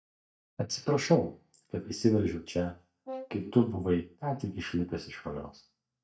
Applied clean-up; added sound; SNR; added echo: neural mask model DeepFilterNet 3.